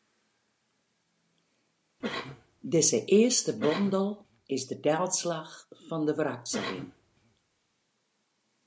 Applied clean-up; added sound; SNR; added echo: none; Cough; 10 dB; none.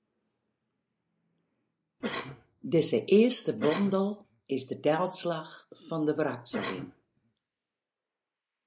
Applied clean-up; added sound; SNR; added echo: neural mask model Resemble Enhance denoiser.